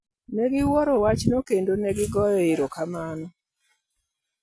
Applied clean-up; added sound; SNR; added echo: none; none; none; none.